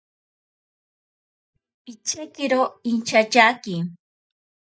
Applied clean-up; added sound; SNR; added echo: neural mask model DeepFilterNet 3.